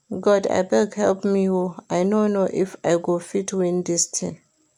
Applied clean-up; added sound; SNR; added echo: none; none; none; none.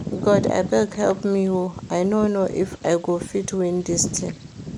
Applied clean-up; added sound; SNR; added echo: none; Bird vocalization, bird call, bird song; 10 dB; none.